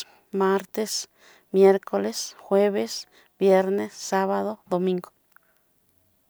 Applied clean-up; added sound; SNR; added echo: none; none; none; none.